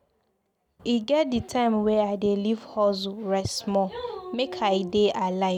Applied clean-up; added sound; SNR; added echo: none; none; none; none.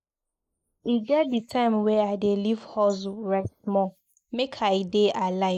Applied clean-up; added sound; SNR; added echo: neural mask model Resemble Enhance denoiser.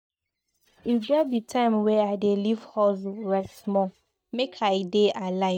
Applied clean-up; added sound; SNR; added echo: neural mask model DeepFilterNet 3.